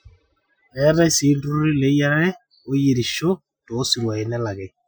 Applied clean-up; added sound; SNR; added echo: classical method Wiener filter.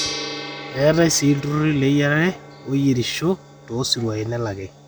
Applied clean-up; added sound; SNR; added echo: none; Gong; 14 dB; none.